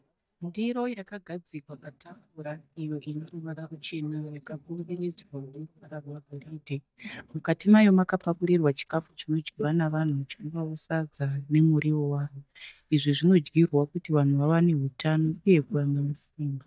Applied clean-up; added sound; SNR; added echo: neural mask model DeepFilterNet 3.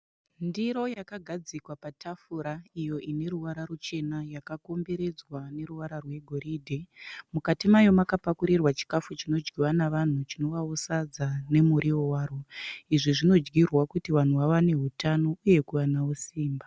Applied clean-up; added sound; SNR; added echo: none; none; none; none.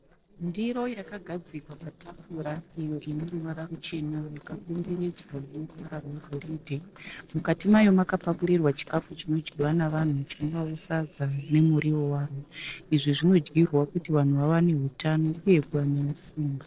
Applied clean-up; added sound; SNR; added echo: neural separator model SepFormer DNS4.